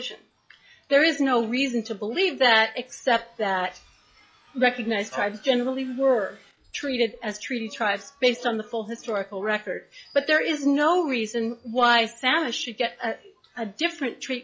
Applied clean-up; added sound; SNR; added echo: classical method log-MMSE.